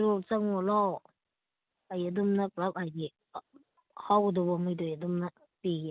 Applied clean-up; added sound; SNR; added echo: none; none; none; none.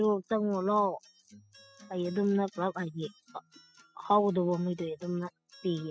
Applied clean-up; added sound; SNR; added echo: classical method spectral subtraction.